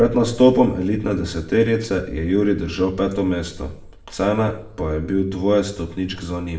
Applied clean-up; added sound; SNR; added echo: none; none; none; reverberation time 0.5 s.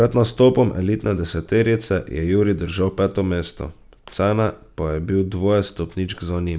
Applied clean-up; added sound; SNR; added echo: none; none; none; none.